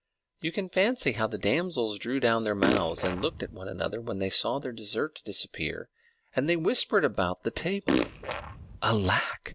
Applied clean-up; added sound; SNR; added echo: none; Fart; 2 dB; none.